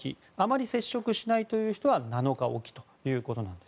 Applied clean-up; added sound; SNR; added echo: none; none; none; none.